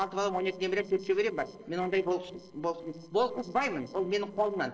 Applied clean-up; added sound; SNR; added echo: neural separator model SepFormer DNS4.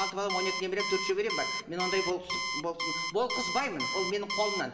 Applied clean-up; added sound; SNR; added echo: none; Alarm; 2 dB; reverberation time 1.2 s.